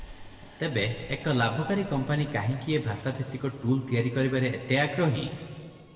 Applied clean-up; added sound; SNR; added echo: none; Subway, metro, underground; 19 dB; reverberation time 1.8 s.